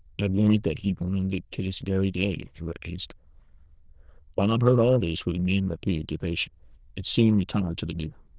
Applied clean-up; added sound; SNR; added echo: neural diffusion model UNIVERSE++.